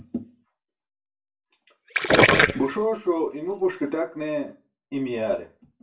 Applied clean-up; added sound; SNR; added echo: none; Gurgling; -4 dB; reverberation time 0.2 s.